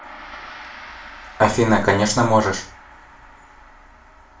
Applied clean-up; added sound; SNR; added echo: none; Gong; 19 dB; reverberation time 0.3 s.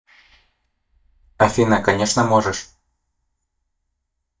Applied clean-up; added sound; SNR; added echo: neural mask model DeepFilterNet 3.